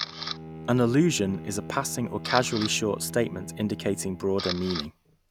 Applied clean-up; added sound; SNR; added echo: none; Bowed string instrument + Camera; 10 dB; none.